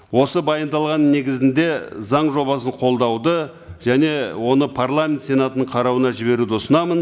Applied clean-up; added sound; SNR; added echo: none; none; none; none.